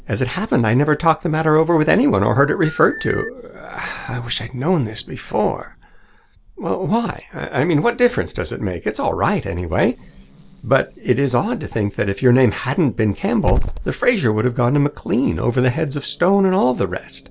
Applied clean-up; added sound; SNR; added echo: none; Growling / Hiss + Telephone; 14 dB; none.